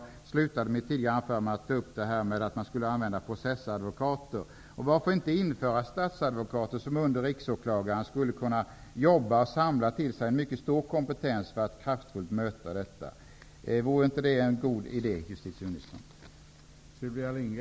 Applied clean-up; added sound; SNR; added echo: none; none; none; none.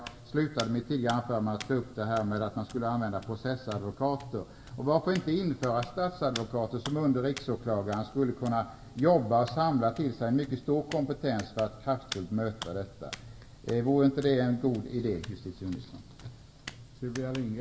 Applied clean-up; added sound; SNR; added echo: none; Hands; 17 dB; reverberation time 2.9 s.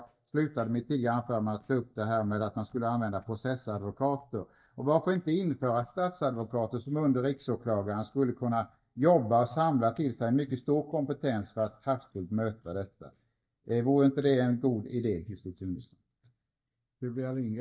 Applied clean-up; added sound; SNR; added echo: neural mask model DeepFilterNet 3.